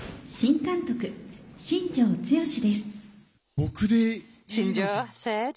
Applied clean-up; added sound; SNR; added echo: none; none; none; none.